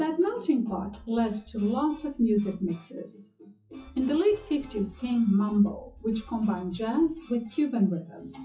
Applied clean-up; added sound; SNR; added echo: classical method WPE with log-MMSE.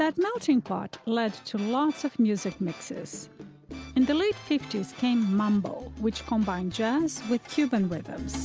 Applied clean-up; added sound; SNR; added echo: none; none; none; none.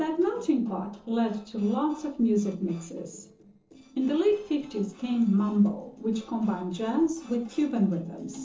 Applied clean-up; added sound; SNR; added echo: neural separator model SepFormer DNS4.